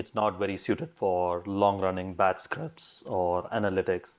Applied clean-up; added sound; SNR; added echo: neural mask model Resemble Enhance denoiser.